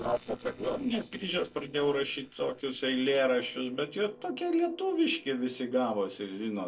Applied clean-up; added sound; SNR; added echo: neural separator model SepFormer DNS4.